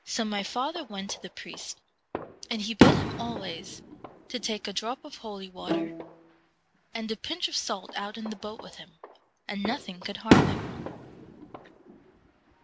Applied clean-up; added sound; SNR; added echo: none; Fireworks + Bowed string instrument; -4 dB; none.